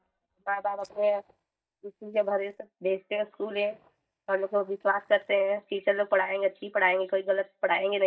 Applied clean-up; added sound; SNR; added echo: neural mask model DeepFilterNet 3.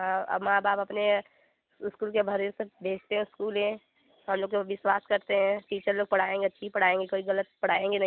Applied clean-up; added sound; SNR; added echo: none; none; none; none.